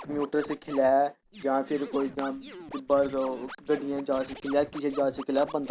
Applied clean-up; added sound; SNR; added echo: none; Scratching (performance technique); 17 dB; none.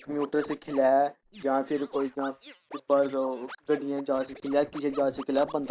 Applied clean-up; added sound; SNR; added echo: neural mask model Resemble Enhance denoiser.